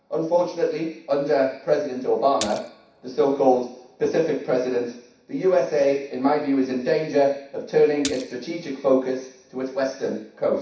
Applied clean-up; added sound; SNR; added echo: none; Splash, splatter; 14 dB; reverberation time 0.7 s.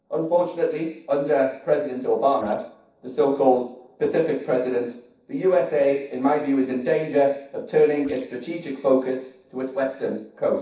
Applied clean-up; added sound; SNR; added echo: neural separator model SepFormer DNS4.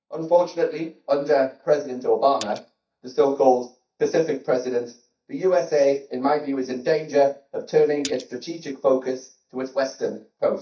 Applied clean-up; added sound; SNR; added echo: neural mask model DeepFilterNet 3.